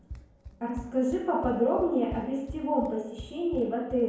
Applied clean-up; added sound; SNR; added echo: none; Run; 16 dB; reverberation time 0.9 s.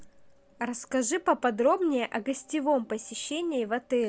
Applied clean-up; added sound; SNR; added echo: none; none; none; none.